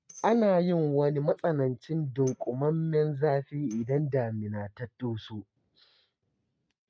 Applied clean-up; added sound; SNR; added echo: neural mask model RNNoise.